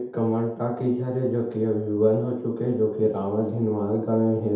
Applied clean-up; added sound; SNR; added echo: none; none; none; reverberation time 0.8 s.